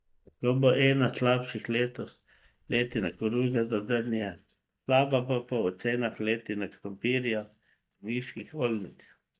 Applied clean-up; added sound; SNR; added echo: neural mask model DeepFilterNet 3.